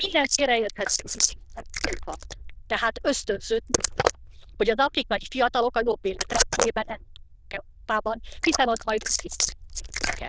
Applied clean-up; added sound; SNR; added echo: neural diffusion model UNIVERSE++.